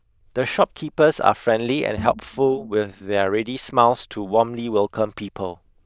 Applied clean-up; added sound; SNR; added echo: neural diffusion model UNIVERSE++.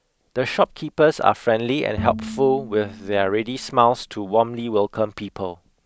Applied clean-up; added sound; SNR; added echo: none; Bowed string instrument; 12 dB; none.